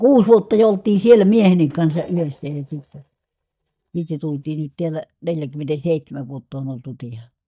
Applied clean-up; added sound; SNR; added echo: neural mask model DeepFilterNet 3.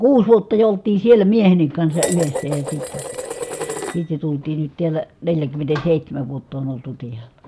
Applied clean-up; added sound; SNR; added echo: none; Dishes, pots, and pans; 9 dB; none.